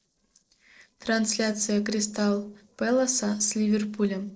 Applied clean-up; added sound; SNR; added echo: neural separator model SepFormer DNS4.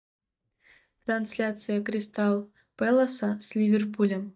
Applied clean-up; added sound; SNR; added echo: neural mask model DeepFilterNet 3.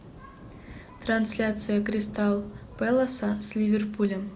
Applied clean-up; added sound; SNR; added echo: none; Thunder / Rain; 20 dB; none.